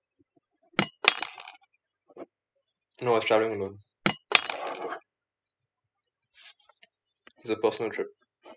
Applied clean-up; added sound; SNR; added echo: classical method spectral subtraction.